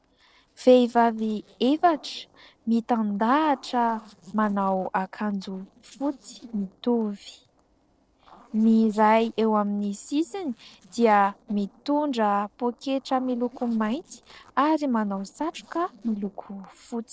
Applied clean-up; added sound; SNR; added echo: neural separator model SepFormer DNS4.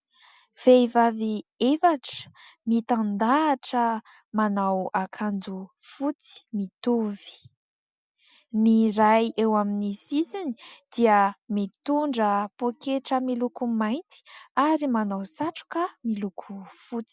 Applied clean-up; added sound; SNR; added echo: none; none; none; none.